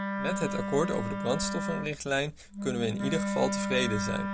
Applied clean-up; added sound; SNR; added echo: none; Wind instrument, woodwind instrument; 2 dB; none.